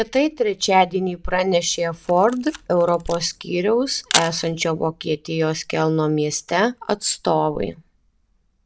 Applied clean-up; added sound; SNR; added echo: none; Camera; 10 dB; none.